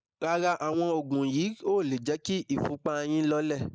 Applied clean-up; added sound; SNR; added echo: neural mask model Resemble Enhance denoiser.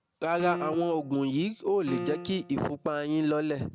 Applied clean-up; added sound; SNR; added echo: none; Piano; 10 dB; none.